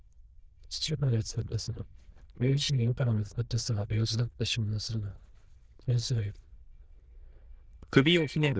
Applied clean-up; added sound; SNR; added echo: neural diffusion model UNIVERSE++.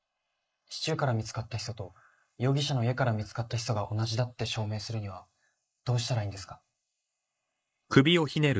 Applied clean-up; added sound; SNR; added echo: neural mask model Resemble Enhance denoiser.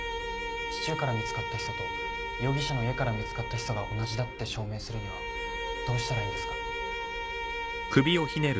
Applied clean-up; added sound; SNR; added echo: none; Bowed string instrument; 4 dB; none.